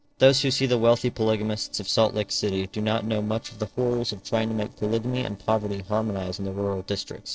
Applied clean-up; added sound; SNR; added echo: neural separator model SepFormer DNS4.